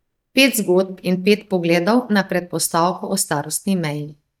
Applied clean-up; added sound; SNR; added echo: neural mask model DeepFilterNet 3.